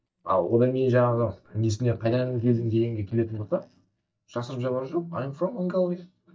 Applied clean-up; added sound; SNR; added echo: neural mask model DeepFilterNet 3.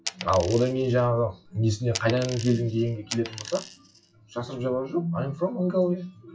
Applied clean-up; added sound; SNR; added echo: classical method WPE with log-MMSE.